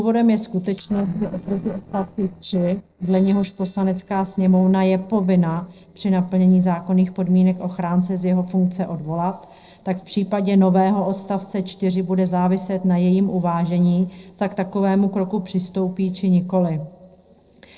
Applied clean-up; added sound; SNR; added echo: neural separator model SepFormer DNS4.